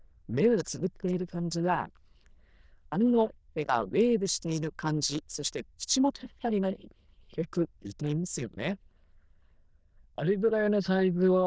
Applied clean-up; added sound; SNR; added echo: neural diffusion model UNIVERSE++.